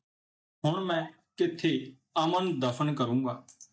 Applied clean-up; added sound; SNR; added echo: neural mask model DeepFilterNet 3.